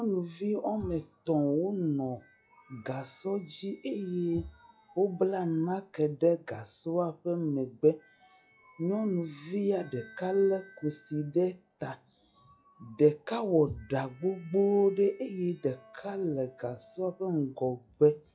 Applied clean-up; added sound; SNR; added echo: classical method log-MMSE.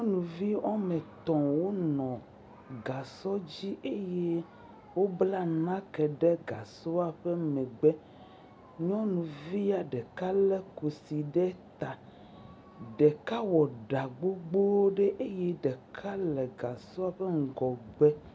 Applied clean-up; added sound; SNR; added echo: none; none; none; none.